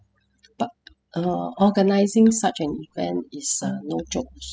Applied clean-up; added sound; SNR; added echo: classical method spectral subtraction.